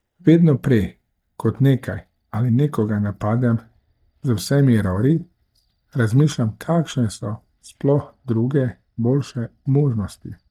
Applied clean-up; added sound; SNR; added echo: neural mask model DeepFilterNet 3.